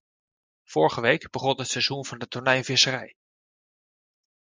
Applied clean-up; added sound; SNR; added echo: neural mask model Resemble Enhance denoiser.